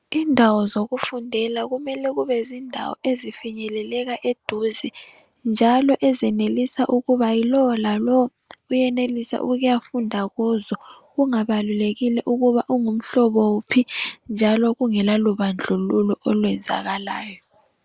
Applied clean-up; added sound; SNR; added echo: none; none; none; none.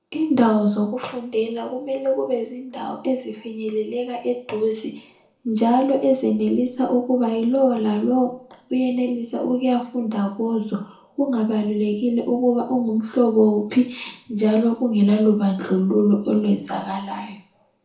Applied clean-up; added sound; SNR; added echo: none; none; none; reverberation time 0.5 s.